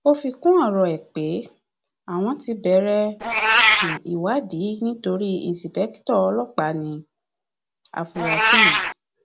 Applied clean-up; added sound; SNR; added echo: none; Meow; 2 dB; none.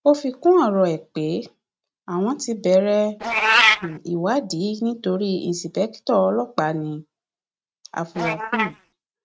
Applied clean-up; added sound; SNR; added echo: neural mask model RNNoise.